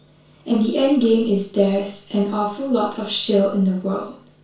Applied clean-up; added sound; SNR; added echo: none; none; none; reverberation time 0.3 s.